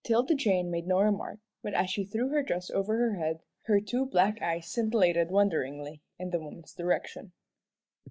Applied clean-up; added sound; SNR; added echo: neural mask model Resemble Enhance denoiser.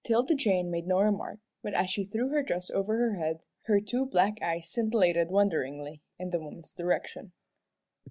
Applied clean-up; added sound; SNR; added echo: none; none; none; none.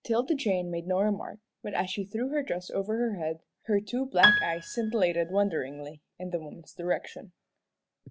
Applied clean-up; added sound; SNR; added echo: none; Piano; -1 dB; none.